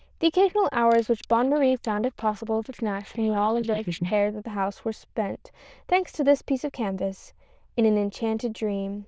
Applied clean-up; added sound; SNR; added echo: neural diffusion model UNIVERSE++.